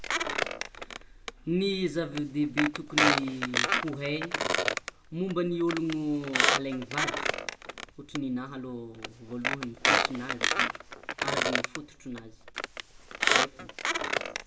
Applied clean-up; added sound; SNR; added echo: none; Squeak; -3 dB; reverberation time 0.5 s.